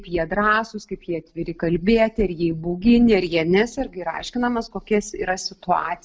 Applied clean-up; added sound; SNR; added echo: none; none; none; none.